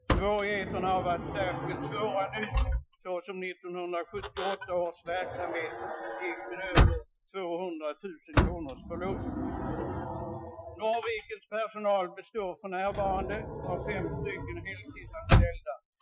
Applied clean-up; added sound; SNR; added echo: classical method Wiener filter.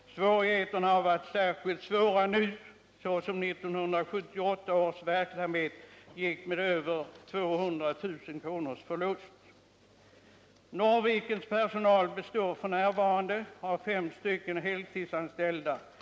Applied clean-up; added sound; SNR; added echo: none; none; none; none.